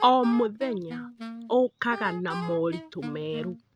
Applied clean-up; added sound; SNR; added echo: none; Wind instrument, woodwind instrument; 13 dB; none.